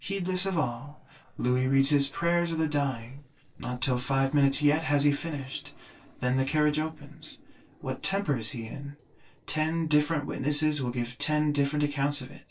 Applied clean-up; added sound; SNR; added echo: neural separator model SepFormer DNS4.